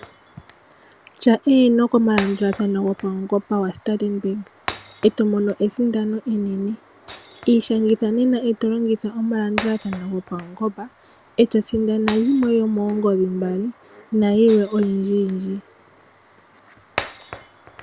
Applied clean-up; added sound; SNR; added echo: none; Shatter; 17 dB; none.